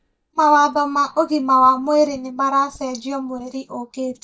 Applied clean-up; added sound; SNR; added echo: neural mask model DeepFilterNet 3.